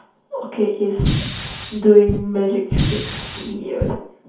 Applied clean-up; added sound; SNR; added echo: none; Fire; 3 dB; reverberation time 0.6 s.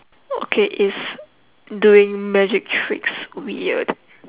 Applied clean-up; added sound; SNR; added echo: none; none; none; none.